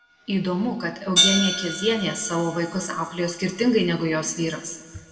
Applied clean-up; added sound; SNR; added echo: none; Hi-hat; 5 dB; reverberation time 1.5 s.